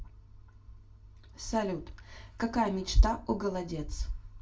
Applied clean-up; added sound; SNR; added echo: none; none; none; reverberation time 0.2 s.